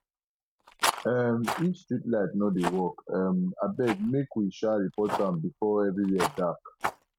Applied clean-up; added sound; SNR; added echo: neural mask model RNNoise.